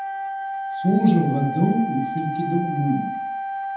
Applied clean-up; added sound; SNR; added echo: none; Wind instrument, woodwind instrument; 5 dB; reverberation time 0.8 s.